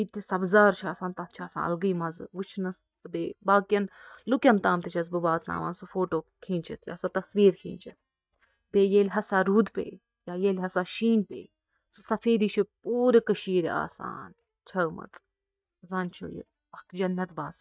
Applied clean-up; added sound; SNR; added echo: neural mask model DeepFilterNet 3.